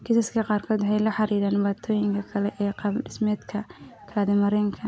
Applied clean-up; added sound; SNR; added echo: none; none; none; none.